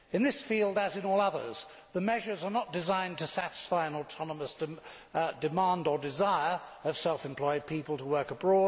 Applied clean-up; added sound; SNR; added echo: none; none; none; none.